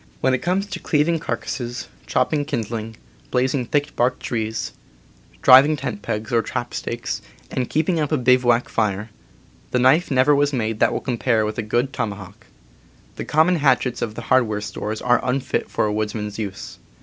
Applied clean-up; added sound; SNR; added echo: none; none; none; none.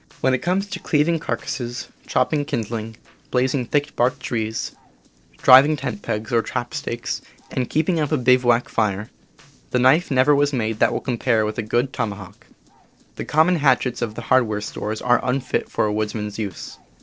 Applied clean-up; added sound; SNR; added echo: neural separator model SepFormer DNS4.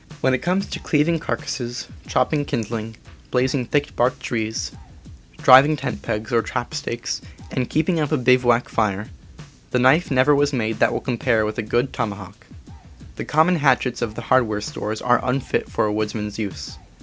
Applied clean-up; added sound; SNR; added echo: none; Drum kit; 19 dB; none.